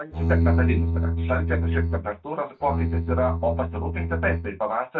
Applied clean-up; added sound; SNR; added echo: neural mask model DeepFilterNet 3.